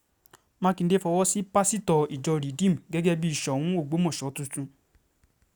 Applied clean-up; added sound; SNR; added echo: none; none; none; none.